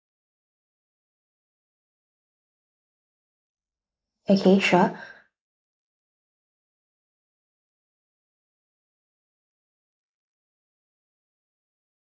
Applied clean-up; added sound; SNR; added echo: neural mask model Resemble Enhance denoiser.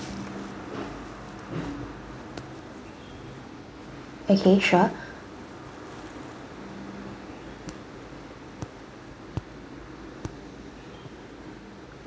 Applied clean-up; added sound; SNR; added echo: none; none; none; none.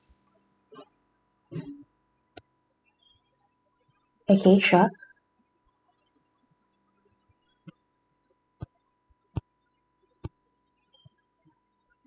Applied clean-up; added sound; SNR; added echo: classical method spectral subtraction.